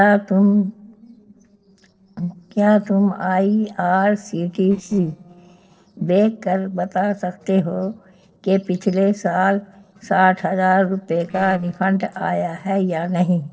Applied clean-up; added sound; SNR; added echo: neural separator model SepFormer DNS4.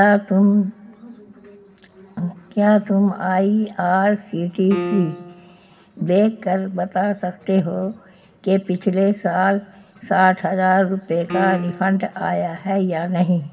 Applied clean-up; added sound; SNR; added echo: none; Piano; 10 dB; reverberation time 1.0 s.